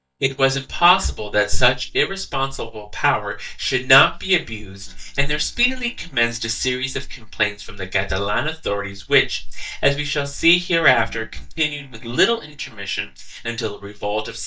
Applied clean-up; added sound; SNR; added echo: neural mask model DeepFilterNet 3.